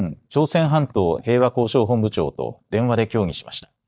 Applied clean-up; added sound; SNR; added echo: neural mask model DeepFilterNet 3.